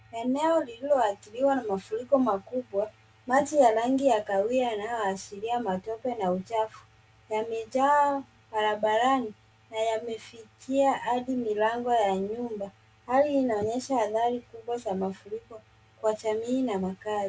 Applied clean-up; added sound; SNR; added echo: none; none; none; none.